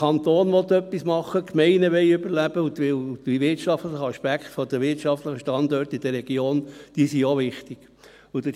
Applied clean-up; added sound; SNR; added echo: none; none; none; none.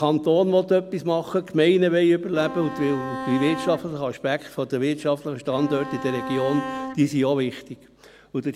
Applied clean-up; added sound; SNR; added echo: none; Bowed string instrument; 9 dB; none.